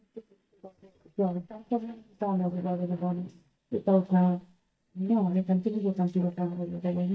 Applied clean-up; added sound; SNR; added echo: neural mask model DeepFilterNet 3.